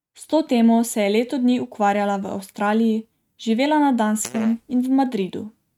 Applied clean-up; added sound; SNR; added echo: neural mask model RNNoise.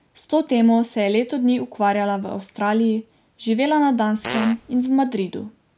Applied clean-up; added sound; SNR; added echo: none; Fart; 9 dB; none.